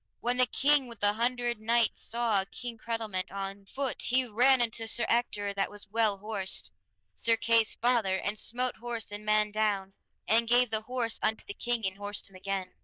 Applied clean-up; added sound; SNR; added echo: neural diffusion model UNIVERSE++.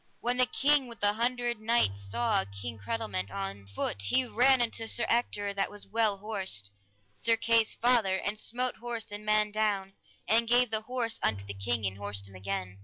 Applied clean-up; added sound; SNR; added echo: none; Keyboard (musical); 17 dB; none.